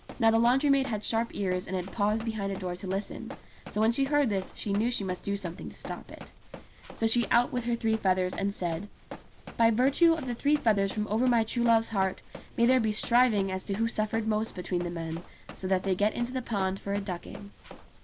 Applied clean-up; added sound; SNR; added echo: none; Run; 17 dB; none.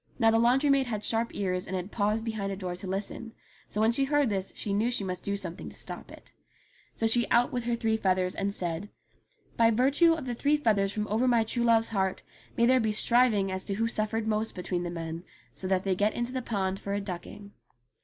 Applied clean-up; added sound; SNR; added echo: none; none; none; none.